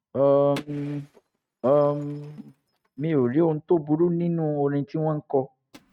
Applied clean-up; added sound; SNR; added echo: neural mask model RNNoise.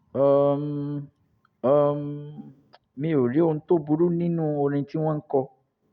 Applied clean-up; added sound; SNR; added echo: none; none; none; none.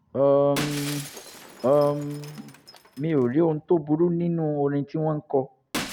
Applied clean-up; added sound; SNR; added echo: none; Shatter; 15 dB; none.